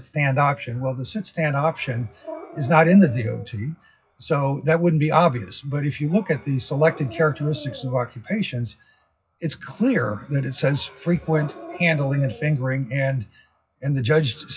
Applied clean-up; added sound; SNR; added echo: classical method WPE with log-MMSE.